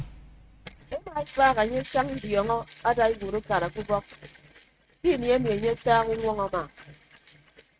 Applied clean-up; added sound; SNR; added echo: neural mask model RNNoise.